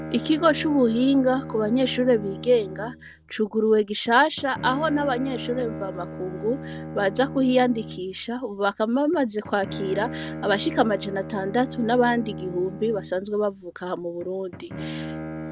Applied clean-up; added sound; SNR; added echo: none; Bowed string instrument; 11 dB; none.